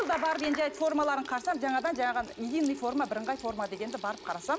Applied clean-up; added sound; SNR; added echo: none; Sink (filling or washing) / Water tap, faucet; 16 dB; none.